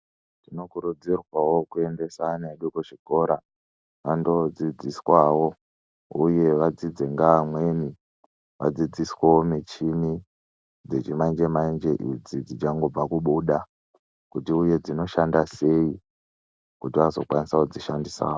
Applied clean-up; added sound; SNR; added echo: none; none; none; none.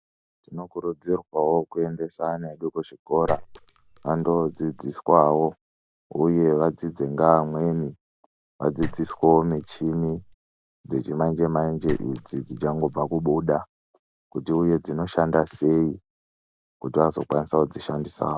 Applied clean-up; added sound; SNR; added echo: none; Chink, clink; 13 dB; none.